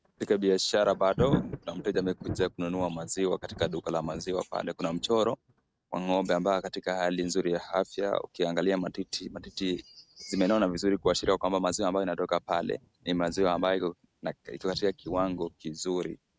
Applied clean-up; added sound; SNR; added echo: neural mask model RNNoise.